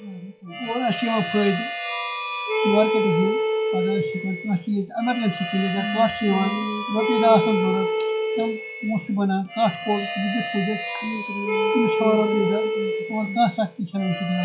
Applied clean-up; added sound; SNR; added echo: classical method log-MMSE.